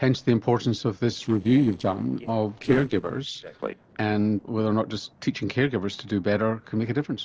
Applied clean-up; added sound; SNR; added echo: neural separator model SepFormer DNS4.